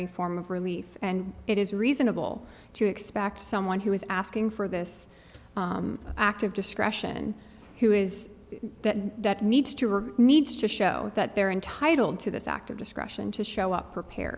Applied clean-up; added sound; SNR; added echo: none; none; none; none.